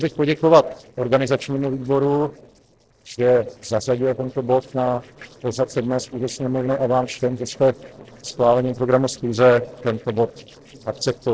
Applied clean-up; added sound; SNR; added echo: neural separator model SepFormer DNS4.